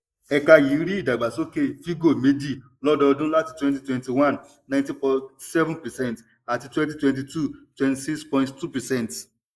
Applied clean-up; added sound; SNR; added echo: neural mask model Resemble Enhance denoiser.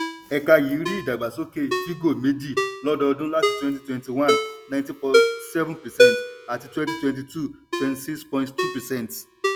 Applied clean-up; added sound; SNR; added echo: none; Ringtone; 0 dB; none.